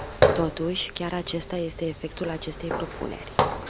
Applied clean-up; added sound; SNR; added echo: none; Walk, footsteps; -3 dB; none.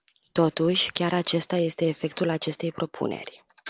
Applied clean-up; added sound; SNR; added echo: none; none; none; none.